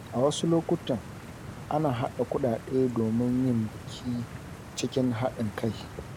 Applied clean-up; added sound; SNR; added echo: none; Stream; 13 dB; none.